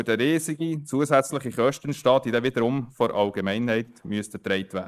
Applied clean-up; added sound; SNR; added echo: neural mask model Resemble Enhance denoiser.